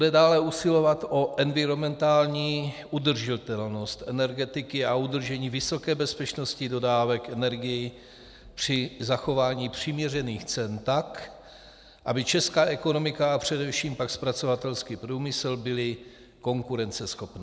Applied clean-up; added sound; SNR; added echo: none; none; none; none.